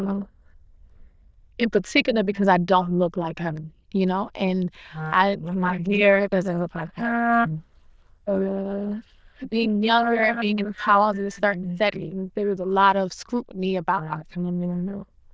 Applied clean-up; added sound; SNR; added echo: neural diffusion model UNIVERSE++.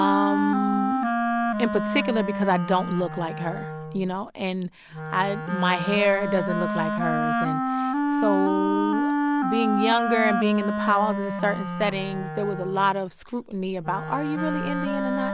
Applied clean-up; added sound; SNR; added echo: none; Wind instrument, woodwind instrument; 1 dB; none.